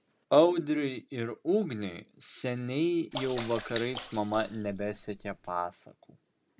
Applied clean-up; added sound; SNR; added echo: none; Sink (filling or washing) / Water / Splash, splatter; 10 dB; none.